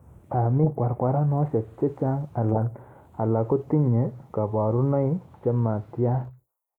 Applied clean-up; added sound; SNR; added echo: neural mask model Resemble Enhance denoiser.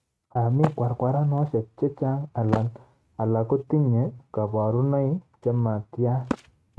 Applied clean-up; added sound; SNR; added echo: neural mask model RNNoise.